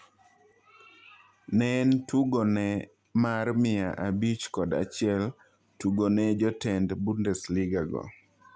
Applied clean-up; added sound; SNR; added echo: none; none; none; none.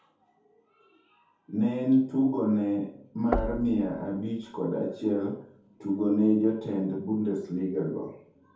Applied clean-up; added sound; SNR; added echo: none; Knock; 8 dB; reverberation time 0.6 s.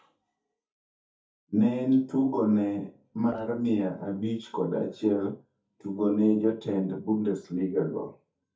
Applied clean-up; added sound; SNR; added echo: neural mask model DeepFilterNet 3.